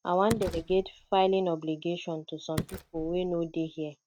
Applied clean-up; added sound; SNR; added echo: neural mask model RNNoise.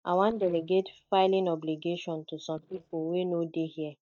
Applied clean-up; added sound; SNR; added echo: neural mask model DeepFilterNet 3.